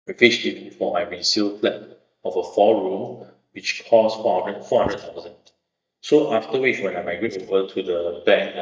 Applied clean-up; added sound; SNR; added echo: neural mask model DeepFilterNet 3.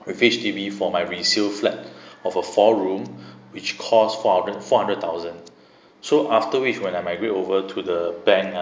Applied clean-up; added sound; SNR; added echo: none; none; none; none.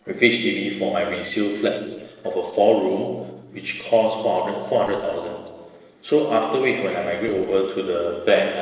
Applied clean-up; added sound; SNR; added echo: neural separator model SepFormer DNS4.